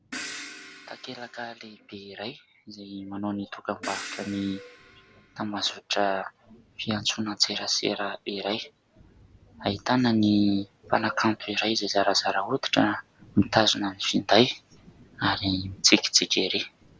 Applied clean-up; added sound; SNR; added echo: none; Crash cymbal; 15 dB; none.